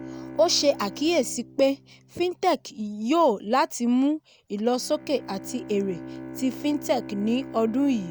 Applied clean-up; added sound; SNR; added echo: none; Bowed string instrument; 16 dB; none.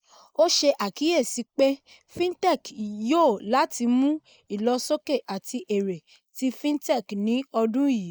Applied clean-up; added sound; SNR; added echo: neural mask model Resemble Enhance denoiser.